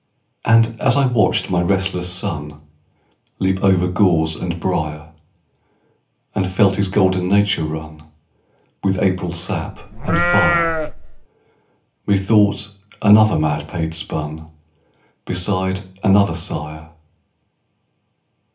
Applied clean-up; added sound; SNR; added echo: none; Livestock, farm animals, working animals; 0 dB; reverberation time 0.3 s.